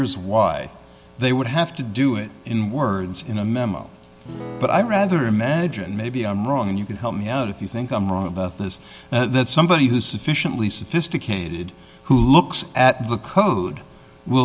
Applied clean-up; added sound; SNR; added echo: none; Acoustic guitar / Strum; 16 dB; none.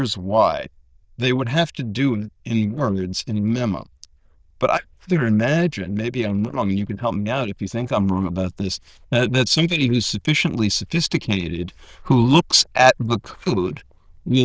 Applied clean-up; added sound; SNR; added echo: neural diffusion model UNIVERSE++.